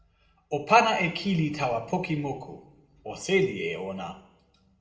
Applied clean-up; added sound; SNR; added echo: none; none; none; reverberation time 0.7 s.